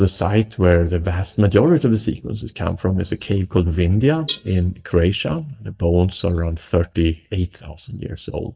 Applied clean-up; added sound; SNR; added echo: neural mask model DeepFilterNet 3.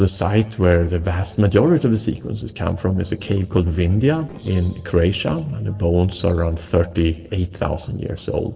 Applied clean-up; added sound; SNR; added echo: neural separator model SepFormer DNS4.